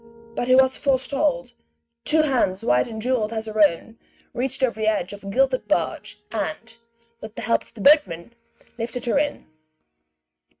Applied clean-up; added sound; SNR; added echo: neural mask model RNNoise.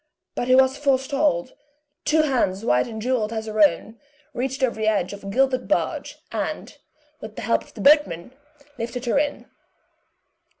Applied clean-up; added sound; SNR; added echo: none; none; none; none.